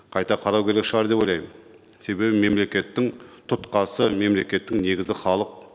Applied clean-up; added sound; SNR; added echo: none; none; none; none.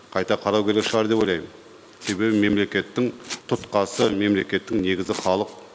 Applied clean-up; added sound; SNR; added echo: none; Domestic sounds, home sounds; 17 dB; none.